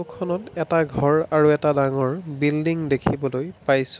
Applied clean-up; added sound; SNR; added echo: none; none; none; none.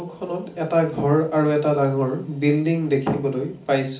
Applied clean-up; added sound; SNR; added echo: none; none; none; reverberation time 0.4 s.